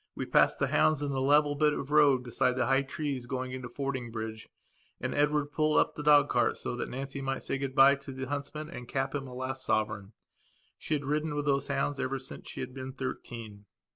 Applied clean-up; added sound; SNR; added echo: none; none; none; none.